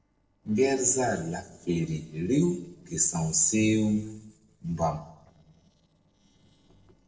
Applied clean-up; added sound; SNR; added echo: neural separator model SepFormer DNS4.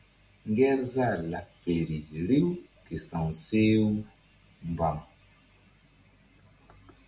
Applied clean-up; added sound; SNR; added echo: none; none; none; none.